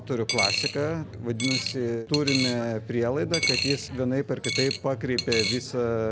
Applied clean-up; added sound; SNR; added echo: none; Coin (dropping); 4 dB; none.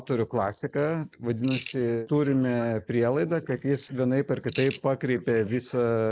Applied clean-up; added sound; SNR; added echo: neural mask model Resemble Enhance denoiser.